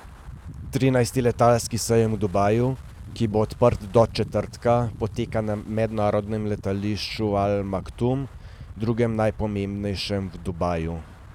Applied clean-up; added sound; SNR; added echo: none; Wind; 16 dB; none.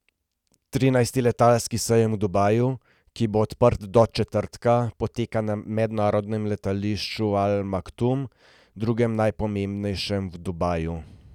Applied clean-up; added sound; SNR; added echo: none; none; none; none.